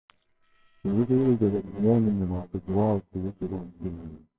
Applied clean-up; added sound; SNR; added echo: neural separator model SepFormer WHAMR!.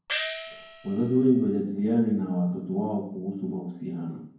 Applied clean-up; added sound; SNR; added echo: none; Gong; 9 dB; reverberation time 0.9 s.